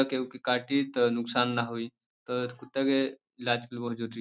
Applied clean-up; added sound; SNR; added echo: none; none; none; none.